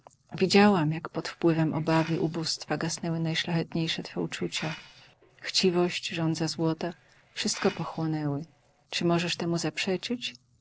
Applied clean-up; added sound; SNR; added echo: neural separator model SepFormer DNS4.